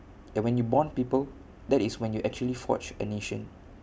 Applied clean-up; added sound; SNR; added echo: none; none; none; none.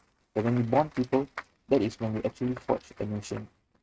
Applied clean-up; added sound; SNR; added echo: neural mask model RNNoise.